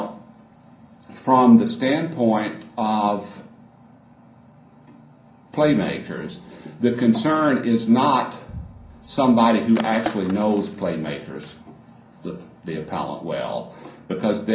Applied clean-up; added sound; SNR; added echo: none; Skateboard; 13 dB; reverberation time 0.6 s.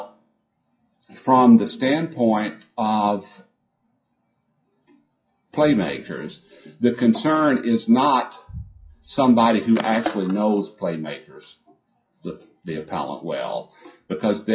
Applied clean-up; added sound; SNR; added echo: classical method WPE with log-MMSE.